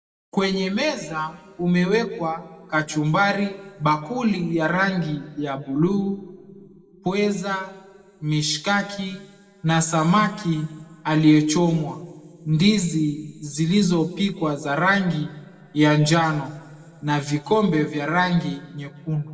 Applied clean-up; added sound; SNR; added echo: none; none; none; reverberation time 1.2 s.